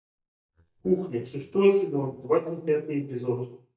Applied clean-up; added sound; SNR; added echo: neural mask model DeepFilterNet 3.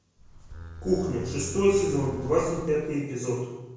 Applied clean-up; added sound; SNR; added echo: none; Livestock, farm animals, working animals; 12 dB; reverberation time 1.0 s.